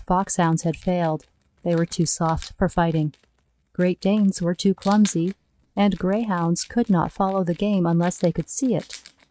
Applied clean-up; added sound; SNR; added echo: neural mask model RNNoise.